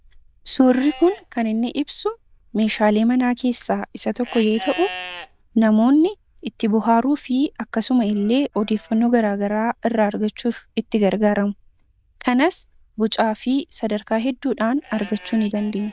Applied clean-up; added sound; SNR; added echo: neural diffusion model UNIVERSE++.